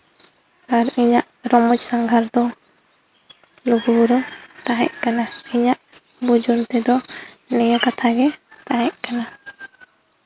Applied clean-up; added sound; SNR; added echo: none; none; none; none.